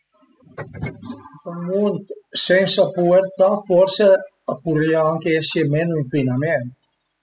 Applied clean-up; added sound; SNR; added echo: classical method spectral subtraction.